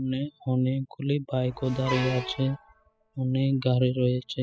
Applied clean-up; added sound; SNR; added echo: classical method spectral subtraction.